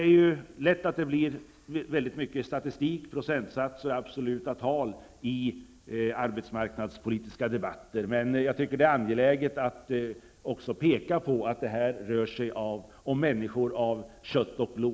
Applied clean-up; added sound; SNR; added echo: none; none; none; none.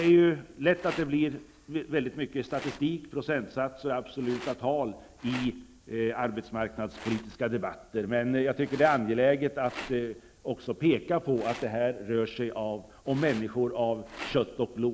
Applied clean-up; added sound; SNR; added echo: none; Rattle; 19 dB; none.